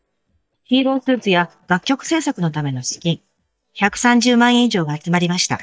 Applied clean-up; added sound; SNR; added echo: neural mask model DeepFilterNet 3.